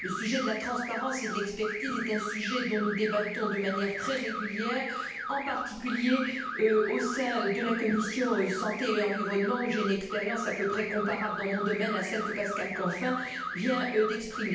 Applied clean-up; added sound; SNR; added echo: none; Alarm / Car; 6 dB; reverberation time 0.9 s.